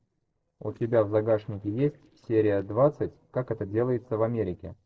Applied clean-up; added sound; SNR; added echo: neural separator model SepFormer DNS4.